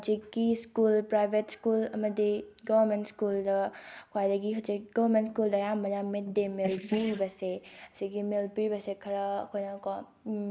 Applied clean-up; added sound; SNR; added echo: neural mask model Resemble Enhance denoiser.